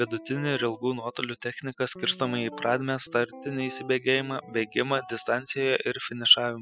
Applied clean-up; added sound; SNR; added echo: classical method spectral subtraction.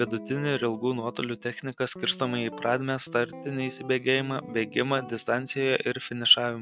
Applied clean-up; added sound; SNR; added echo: neural mask model RNNoise.